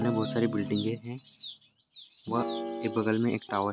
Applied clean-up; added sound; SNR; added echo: none; Guitar; 7 dB; none.